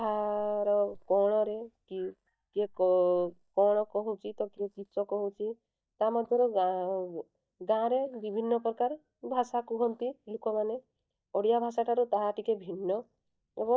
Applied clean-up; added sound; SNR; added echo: neural mask model DeepFilterNet 3.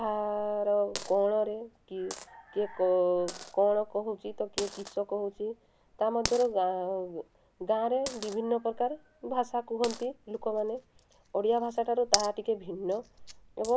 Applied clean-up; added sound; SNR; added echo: none; Coin (dropping); 12 dB; none.